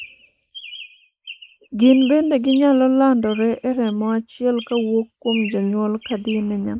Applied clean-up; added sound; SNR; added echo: neural mask model Resemble Enhance denoiser.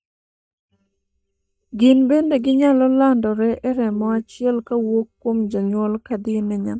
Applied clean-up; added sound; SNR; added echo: neural mask model DeepFilterNet 3.